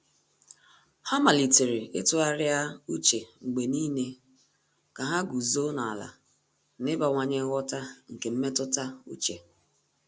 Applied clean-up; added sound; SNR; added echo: none; none; none; none.